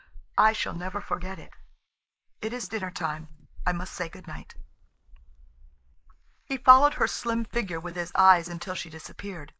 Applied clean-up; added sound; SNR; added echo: neural mask model Resemble Enhance denoiser.